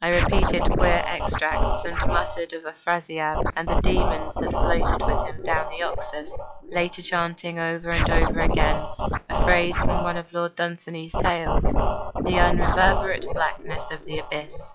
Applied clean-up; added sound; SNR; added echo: classical method log-MMSE.